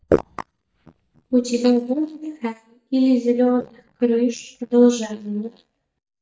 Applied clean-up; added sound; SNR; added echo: neural mask model DeepFilterNet 3.